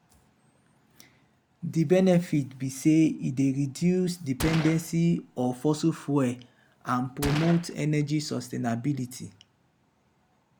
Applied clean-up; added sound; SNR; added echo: none; Gunshot, gunfire; 9 dB; none.